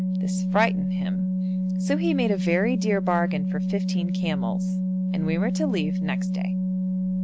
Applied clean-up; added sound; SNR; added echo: neural mask model RNNoise.